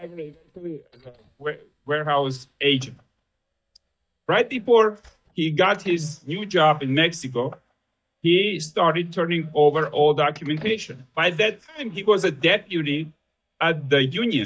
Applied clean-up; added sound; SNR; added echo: neural mask model DeepFilterNet 3.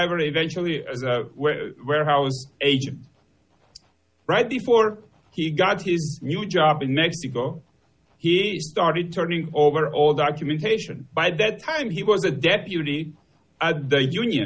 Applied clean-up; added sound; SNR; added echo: none; none; none; none.